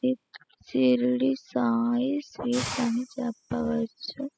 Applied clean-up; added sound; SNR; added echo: classical method spectral subtraction.